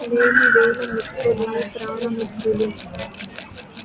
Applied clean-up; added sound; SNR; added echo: none; Rattle / Glass; 14 dB; none.